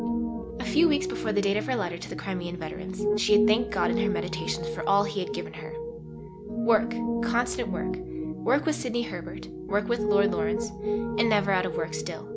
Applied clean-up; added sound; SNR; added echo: none; Piano; 1 dB; none.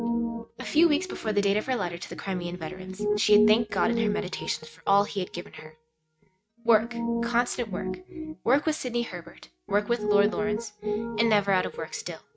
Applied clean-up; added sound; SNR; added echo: neural mask model RNNoise.